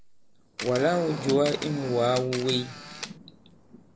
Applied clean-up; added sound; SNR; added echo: none; Thunder + Camera; 10 dB; none.